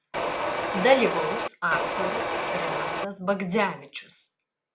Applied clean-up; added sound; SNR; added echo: none; Mechanisms; 0 dB; none.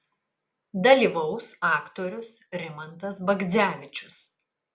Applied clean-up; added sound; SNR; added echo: none; none; none; none.